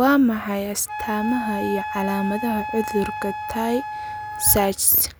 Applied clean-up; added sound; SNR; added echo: none; Wind instrument, woodwind instrument; 9 dB; none.